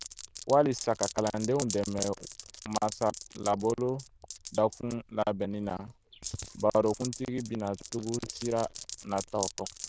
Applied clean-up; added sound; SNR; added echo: neural diffusion model UNIVERSE++.